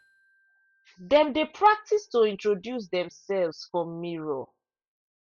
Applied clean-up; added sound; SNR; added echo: classical method log-MMSE.